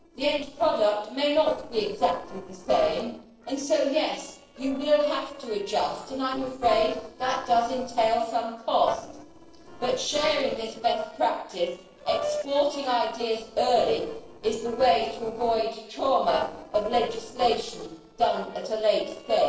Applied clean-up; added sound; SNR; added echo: neural separator model SepFormer DNS4.